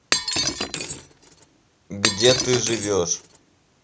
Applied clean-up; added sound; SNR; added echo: none; Shatter; 2 dB; none.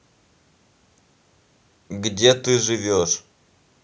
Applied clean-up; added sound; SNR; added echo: none; none; none; none.